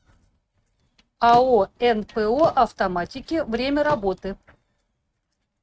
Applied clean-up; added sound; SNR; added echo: neural mask model RNNoise.